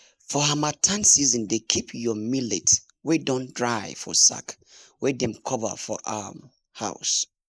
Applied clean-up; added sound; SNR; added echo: neural mask model Resemble Enhance denoiser.